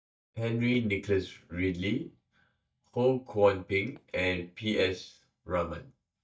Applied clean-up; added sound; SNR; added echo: neural mask model DeepFilterNet 3.